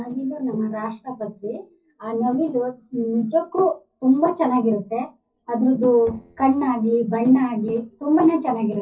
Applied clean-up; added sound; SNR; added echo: neural separator model SepFormer DNS4.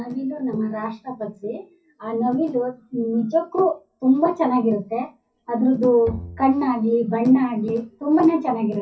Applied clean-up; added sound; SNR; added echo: none; Bowed string instrument; 15 dB; reverberation time 0.3 s.